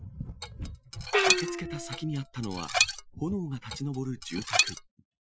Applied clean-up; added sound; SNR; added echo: classical method Wiener filter.